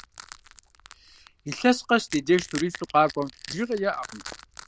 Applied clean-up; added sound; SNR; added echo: neural diffusion model UNIVERSE++.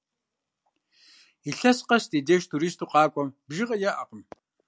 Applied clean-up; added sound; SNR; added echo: none; none; none; none.